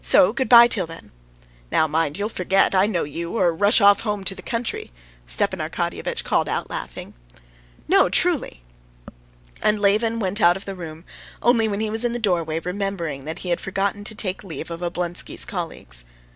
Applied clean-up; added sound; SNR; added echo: none; none; none; none.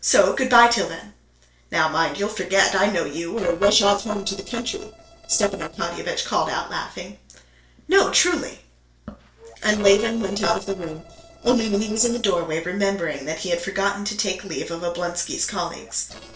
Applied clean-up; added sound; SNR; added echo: neural separator model SepFormer DNS4.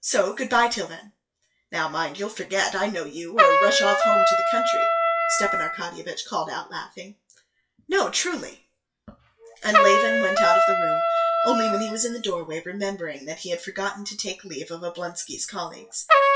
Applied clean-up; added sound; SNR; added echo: classical method WPE with log-MMSE.